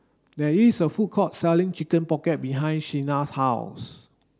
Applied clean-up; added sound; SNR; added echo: none; none; none; none.